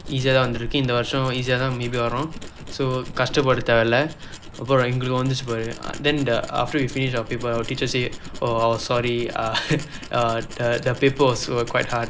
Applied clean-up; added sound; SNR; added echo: none; Tools; 12 dB; none.